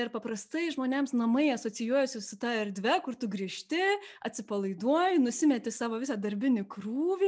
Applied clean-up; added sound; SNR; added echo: none; none; none; none.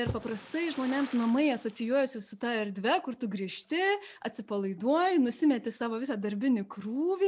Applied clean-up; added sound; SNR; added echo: none; Splash, splatter; 18 dB; none.